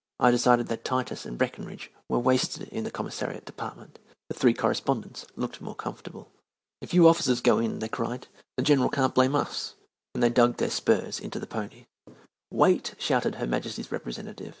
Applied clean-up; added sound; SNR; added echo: none; none; none; none.